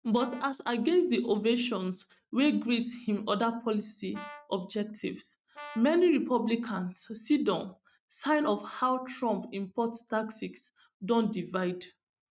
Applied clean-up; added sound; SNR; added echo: neural mask model RNNoise.